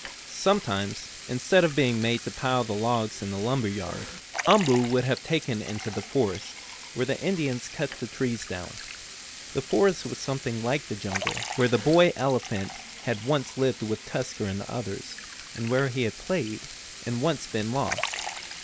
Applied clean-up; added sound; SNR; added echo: none; Frying (food) + Liquid; 11 dB; none.